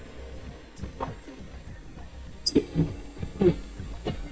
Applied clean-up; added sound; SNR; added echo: neural mask model DeepFilterNet 3.